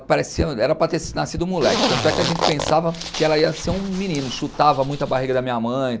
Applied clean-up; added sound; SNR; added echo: none; Zipper (clothing); 5 dB; none.